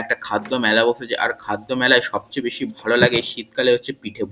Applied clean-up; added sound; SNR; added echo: none; Slam; 14 dB; none.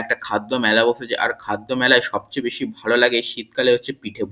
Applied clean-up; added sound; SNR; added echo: none; none; none; none.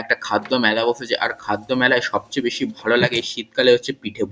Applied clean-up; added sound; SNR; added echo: neural mask model DeepFilterNet 3.